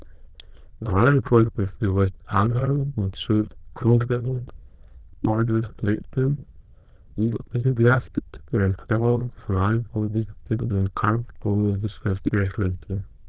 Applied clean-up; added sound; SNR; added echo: neural diffusion model UNIVERSE++.